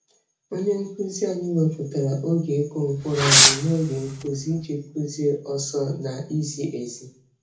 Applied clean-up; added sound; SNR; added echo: none; Fireworks; -5 dB; reverberation time 0.3 s.